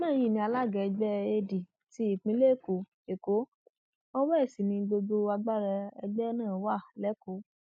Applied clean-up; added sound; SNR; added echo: none; none; none; none.